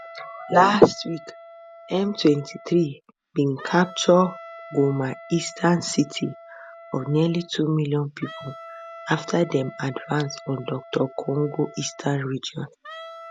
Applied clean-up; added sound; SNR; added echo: none; Wind instrument, woodwind instrument; 18 dB; none.